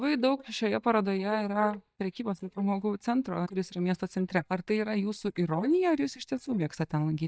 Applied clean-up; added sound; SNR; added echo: neural mask model DeepFilterNet 3.